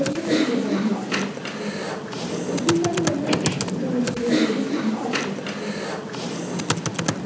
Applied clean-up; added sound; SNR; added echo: none; Computer keyboard; -3 dB; reverberation time 0.8 s.